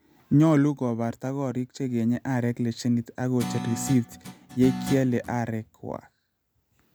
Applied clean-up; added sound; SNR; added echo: none; Guitar; 9 dB; none.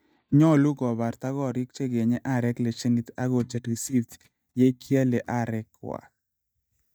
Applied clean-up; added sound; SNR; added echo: neural mask model DeepFilterNet 3.